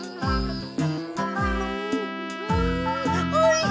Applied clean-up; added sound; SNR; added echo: none; Trumpet; 11 dB; none.